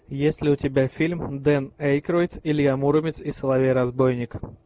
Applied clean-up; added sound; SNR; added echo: none; none; none; none.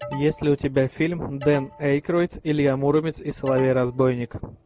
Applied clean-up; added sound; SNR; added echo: none; Alarm; 17 dB; none.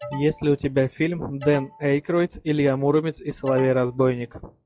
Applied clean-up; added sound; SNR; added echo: classical method log-MMSE.